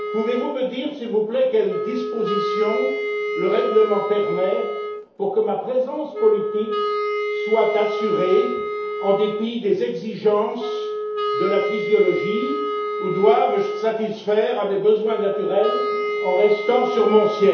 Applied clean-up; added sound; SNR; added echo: none; Wind instrument, woodwind instrument; 5 dB; reverberation time 0.8 s.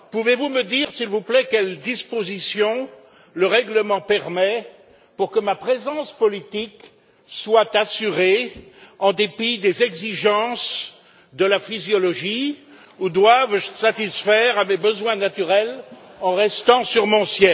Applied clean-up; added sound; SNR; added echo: none; none; none; none.